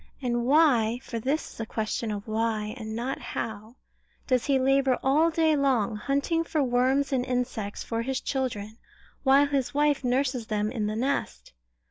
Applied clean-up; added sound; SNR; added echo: none; none; none; none.